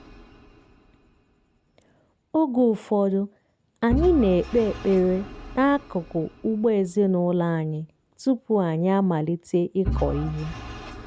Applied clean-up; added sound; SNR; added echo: none; Engine / Vehicle; 12 dB; none.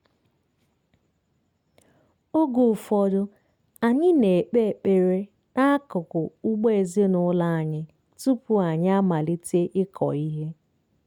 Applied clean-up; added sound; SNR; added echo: none; none; none; none.